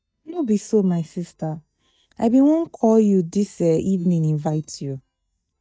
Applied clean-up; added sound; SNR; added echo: neural mask model DeepFilterNet 3.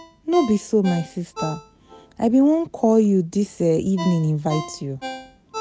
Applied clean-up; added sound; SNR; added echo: none; Ringtone; 15 dB; none.